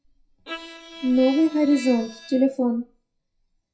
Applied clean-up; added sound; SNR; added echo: classical method WPE with log-MMSE.